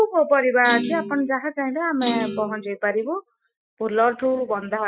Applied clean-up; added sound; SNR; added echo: classical method Wiener filter.